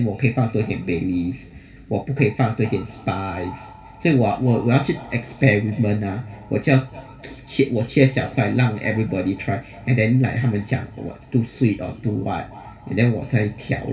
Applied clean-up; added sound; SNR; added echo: none; none; none; reverberation time 2.3 s.